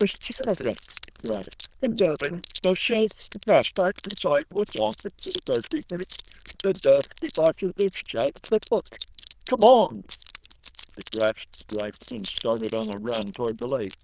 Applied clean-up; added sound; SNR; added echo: neural diffusion model UNIVERSE++.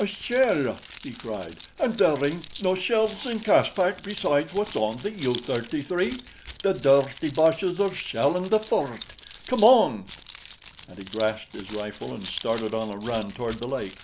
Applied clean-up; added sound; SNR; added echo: none; Keys jangling; 18 dB; none.